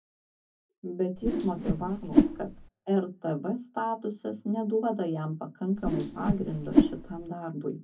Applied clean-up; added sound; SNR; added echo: none; Whoosh, swoosh, swish; -4 dB; reverberation time 0.3 s.